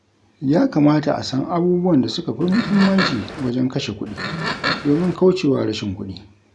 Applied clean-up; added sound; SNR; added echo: none; Livestock, farm animals, working animals; 6 dB; none.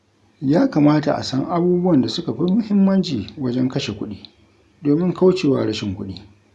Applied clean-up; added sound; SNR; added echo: none; none; none; none.